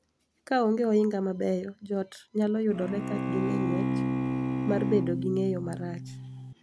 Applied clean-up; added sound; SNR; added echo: none; Bowed string instrument; 1 dB; none.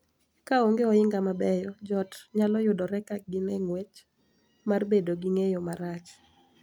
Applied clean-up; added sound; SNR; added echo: none; none; none; none.